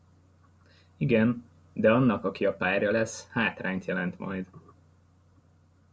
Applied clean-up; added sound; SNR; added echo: none; none; none; none.